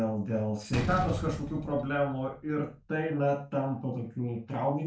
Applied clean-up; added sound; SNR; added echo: none; Slam; 10 dB; reverberation time 0.3 s.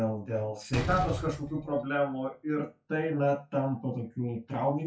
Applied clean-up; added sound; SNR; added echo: classical method WPE with log-MMSE.